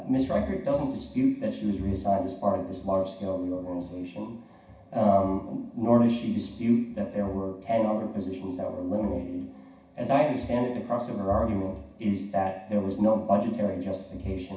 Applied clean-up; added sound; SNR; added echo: none; none; none; reverberation time 0.6 s.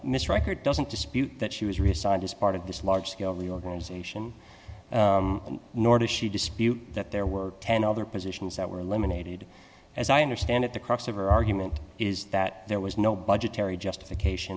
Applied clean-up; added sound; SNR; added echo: none; none; none; none.